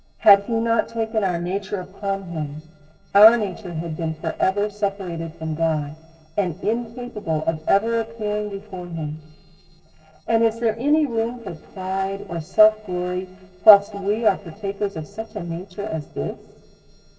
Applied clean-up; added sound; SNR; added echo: neural separator model SepFormer DNS4.